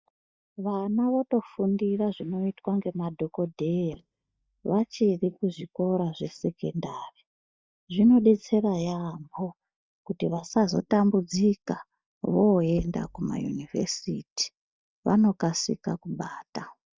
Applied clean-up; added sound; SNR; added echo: neural mask model DeepFilterNet 3.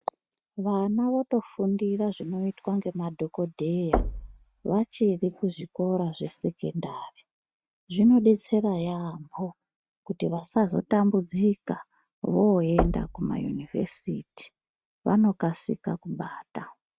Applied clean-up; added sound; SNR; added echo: neural mask model RNNoise.